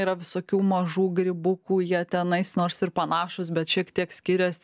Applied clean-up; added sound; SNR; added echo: none; none; none; none.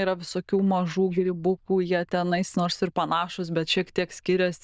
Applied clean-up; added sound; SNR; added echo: neural diffusion model UNIVERSE++.